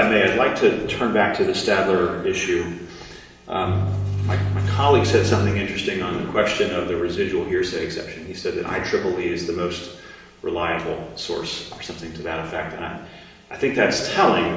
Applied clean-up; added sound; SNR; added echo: none; Bowed string instrument; 1 dB; reverberation time 1.1 s.